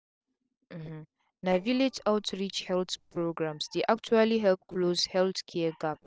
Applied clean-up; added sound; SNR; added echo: neural separator model SepFormer DNS4.